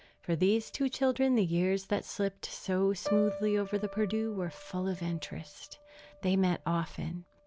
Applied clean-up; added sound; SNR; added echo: none; Piano; 14 dB; none.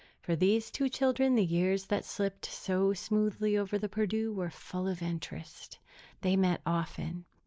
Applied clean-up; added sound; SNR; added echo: neural mask model Resemble Enhance denoiser.